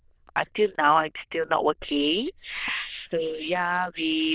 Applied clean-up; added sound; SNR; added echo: neural diffusion model UNIVERSE++.